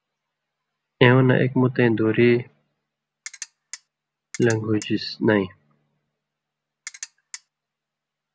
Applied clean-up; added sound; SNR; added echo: none; Ratchet, pawl; 15 dB; none.